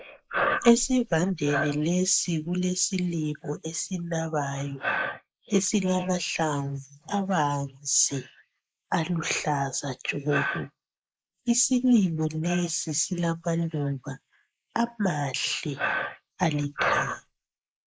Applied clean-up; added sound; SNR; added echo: neural mask model Resemble Enhance denoiser.